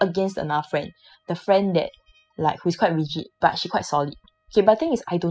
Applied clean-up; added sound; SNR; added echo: classical method spectral subtraction.